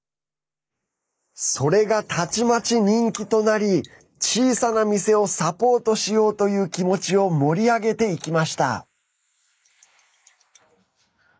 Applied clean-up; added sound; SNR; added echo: neural mask model Resemble Enhance denoiser.